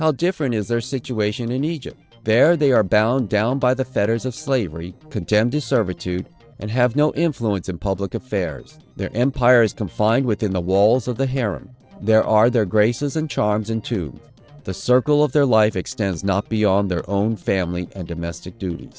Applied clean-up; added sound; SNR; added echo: neural separator model SepFormer DNS4.